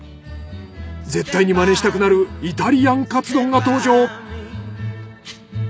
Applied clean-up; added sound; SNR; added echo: none; none; none; none.